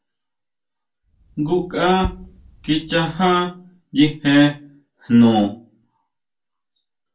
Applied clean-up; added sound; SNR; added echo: none; Tap; 15 dB; reverberation time 0.2 s.